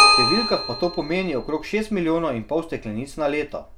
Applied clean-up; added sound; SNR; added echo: none; Keyboard (musical); -1 dB; none.